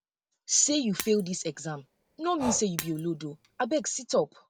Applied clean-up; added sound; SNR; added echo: none; Shatter + Breathing; 12 dB; none.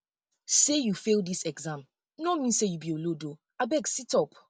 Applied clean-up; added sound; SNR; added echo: none; none; none; none.